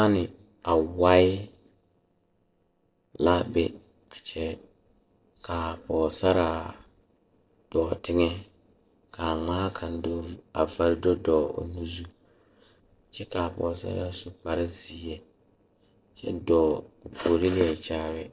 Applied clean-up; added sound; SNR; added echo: neural separator model SepFormer DNS4.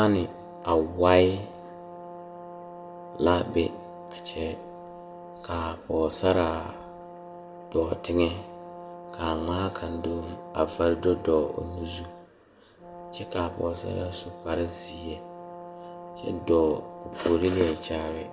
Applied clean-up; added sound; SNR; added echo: none; Brass instrument; 14 dB; reverberation time 0.7 s.